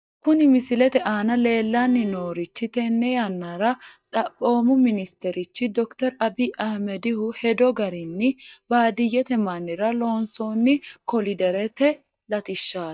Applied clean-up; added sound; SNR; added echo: neural mask model DeepFilterNet 3.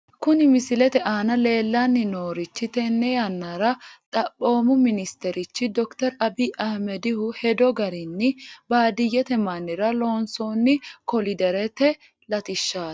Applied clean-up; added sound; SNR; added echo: none; none; none; none.